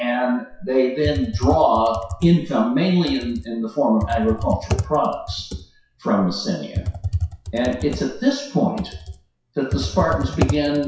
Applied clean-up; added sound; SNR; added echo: classical method WPE with log-MMSE.